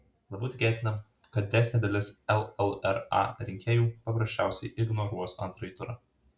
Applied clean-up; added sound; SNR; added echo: none; none; none; none.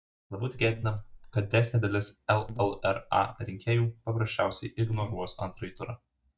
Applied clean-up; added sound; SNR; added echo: neural mask model DeepFilterNet 3.